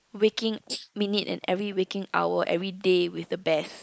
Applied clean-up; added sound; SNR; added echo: neural mask model Resemble Enhance denoiser.